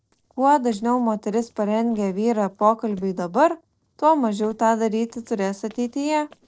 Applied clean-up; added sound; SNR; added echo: neural separator model SepFormer DNS4.